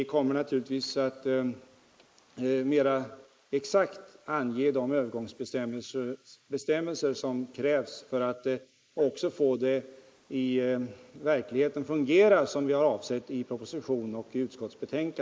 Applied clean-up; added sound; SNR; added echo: neural mask model Resemble Enhance denoiser.